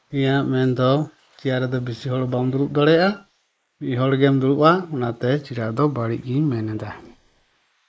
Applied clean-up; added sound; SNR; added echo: neural mask model Resemble Enhance denoiser.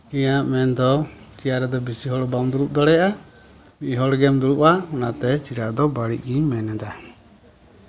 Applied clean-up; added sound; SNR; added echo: none; none; none; none.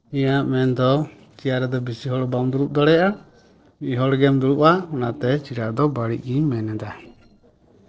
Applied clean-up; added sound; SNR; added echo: neural separator model SepFormer DNS4.